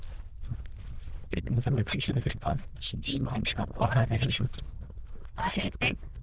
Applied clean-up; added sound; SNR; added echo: neural diffusion model UNIVERSE++.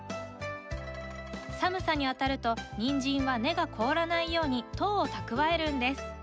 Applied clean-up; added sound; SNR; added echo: none; none; none; none.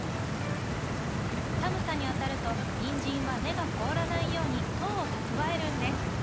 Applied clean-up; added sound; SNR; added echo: none; Stream; -4 dB; none.